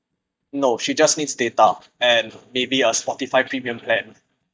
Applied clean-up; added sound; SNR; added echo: neural mask model DeepFilterNet 3.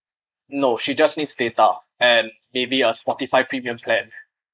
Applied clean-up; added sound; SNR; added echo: neural mask model Resemble Enhance denoiser.